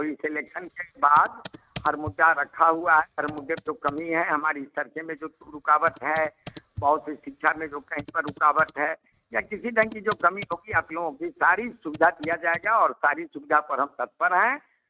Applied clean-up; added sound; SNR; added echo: neural mask model RNNoise.